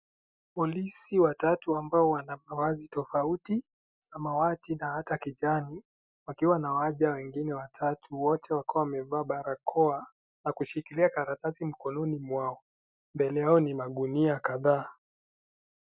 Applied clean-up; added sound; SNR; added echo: none; none; none; none.